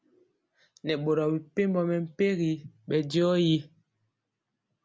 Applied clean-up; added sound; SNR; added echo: none; none; none; none.